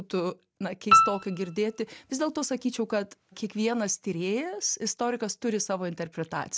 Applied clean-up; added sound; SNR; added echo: none; Piano; -5 dB; none.